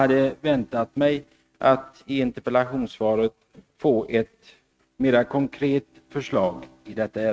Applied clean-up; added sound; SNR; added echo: neural mask model RNNoise.